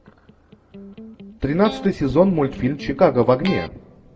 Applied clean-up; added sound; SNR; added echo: none; Electric guitar; 16 dB; reverberation time 0.6 s.